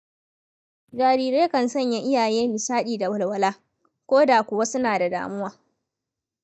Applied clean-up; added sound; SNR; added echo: neural mask model DeepFilterNet 3.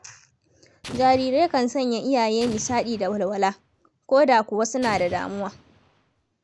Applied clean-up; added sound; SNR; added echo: none; Explosion; 18 dB; none.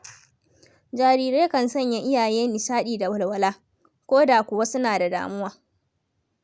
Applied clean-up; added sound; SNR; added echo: none; none; none; none.